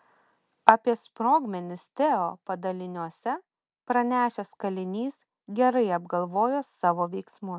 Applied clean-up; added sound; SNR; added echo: none; none; none; none.